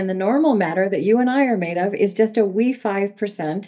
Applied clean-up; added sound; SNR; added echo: neural mask model DeepFilterNet 3.